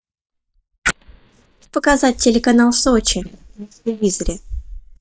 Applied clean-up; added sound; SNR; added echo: neural mask model DeepFilterNet 3.